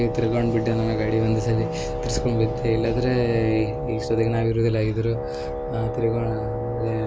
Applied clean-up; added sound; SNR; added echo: none; Wind instrument, woodwind instrument; 7 dB; none.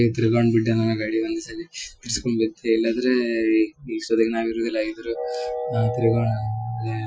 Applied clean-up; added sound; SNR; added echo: classical method Wiener filter.